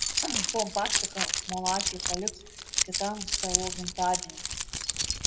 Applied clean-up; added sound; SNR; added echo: none; Keys jangling; -4 dB; reverberation time 0.7 s.